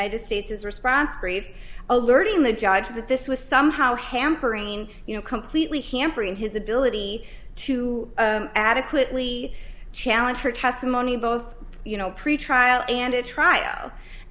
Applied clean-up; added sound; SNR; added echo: none; none; none; none.